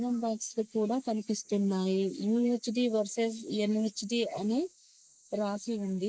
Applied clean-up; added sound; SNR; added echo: neural mask model Resemble Enhance denoiser.